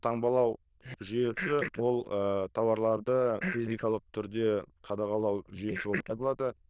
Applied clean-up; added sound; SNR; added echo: neural diffusion model UNIVERSE++.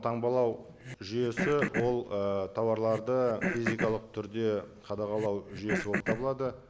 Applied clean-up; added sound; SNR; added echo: none; Cough; 6 dB; none.